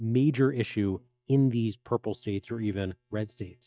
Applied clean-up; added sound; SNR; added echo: neural mask model DeepFilterNet 3.